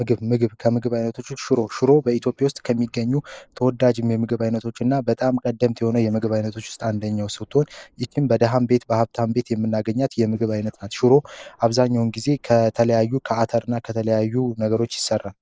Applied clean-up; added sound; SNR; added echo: neural mask model Resemble Enhance denoiser.